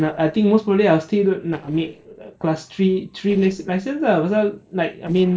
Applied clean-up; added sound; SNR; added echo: neural separator model SepFormer DNS4.